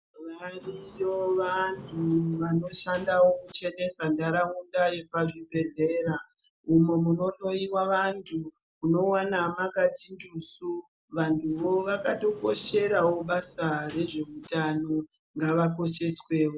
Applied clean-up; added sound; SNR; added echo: none; Sliding door; 19 dB; none.